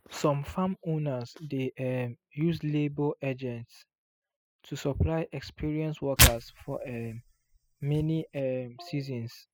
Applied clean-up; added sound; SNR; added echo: classical method spectral subtraction.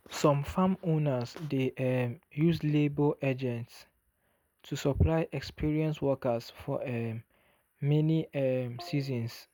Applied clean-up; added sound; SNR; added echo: none; none; none; none.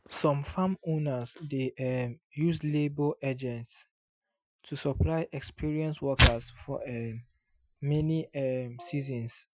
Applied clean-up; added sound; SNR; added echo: classical method Wiener filter.